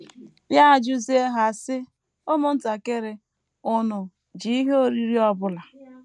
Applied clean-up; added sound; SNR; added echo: none; none; none; none.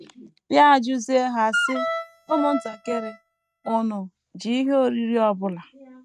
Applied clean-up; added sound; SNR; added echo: neural mask model RNNoise.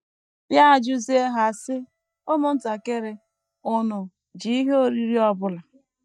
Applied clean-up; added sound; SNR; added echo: neural mask model DeepFilterNet 3.